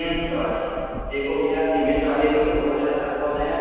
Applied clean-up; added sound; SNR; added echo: none; Thunder / Rain; 13 dB; reverberation time 2.1 s.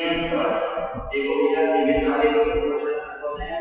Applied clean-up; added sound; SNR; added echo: classical method WPE with log-MMSE.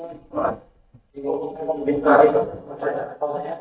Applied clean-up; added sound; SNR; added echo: neural mask model DeepFilterNet 3.